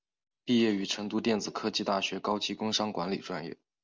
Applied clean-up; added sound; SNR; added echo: none; none; none; none.